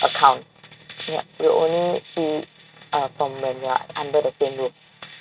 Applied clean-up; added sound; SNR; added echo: neural mask model RNNoise.